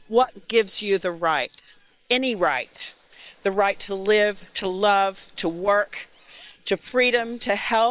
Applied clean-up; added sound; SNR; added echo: neural separator model SepFormer WHAM!.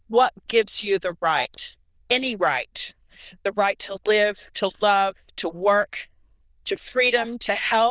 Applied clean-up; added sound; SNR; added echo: neural diffusion model UNIVERSE++.